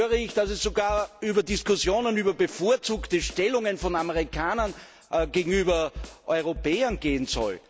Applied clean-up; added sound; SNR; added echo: none; Snare drum; 13 dB; none.